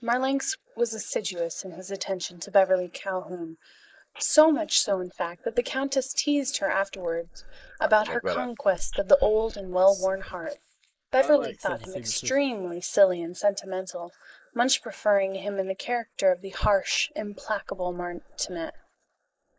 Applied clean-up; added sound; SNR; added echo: neural mask model Resemble Enhance denoiser.